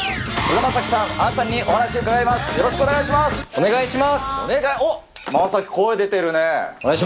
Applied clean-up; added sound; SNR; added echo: none; Shatter; 17 dB; none.